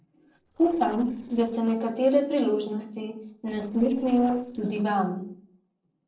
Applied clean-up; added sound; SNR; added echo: neural separator model SepFormer DNS4.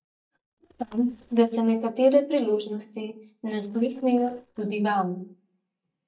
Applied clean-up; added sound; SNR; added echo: neural mask model DeepFilterNet 3.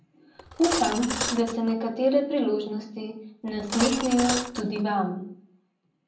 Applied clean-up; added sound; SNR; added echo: none; Cutlery, silverware; 5 dB; reverberation time 0.6 s.